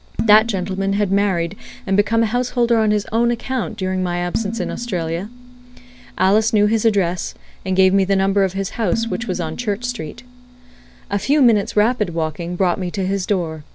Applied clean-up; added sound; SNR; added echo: none; Dishes, pots, and pans; 13 dB; none.